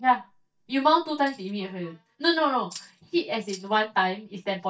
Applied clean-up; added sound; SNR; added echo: neural mask model DeepFilterNet 3.